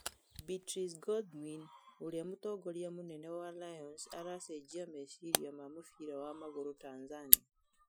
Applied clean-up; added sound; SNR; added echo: classical method Wiener filter.